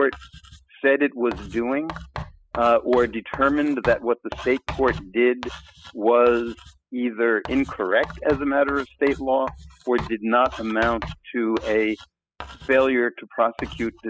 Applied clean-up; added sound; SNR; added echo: classical method spectral subtraction.